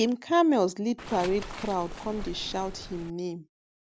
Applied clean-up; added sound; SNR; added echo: none; Waves, surf; 11 dB; none.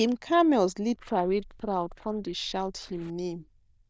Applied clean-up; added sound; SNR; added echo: neural diffusion model UNIVERSE++.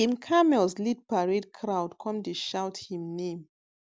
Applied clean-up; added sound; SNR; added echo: none; none; none; none.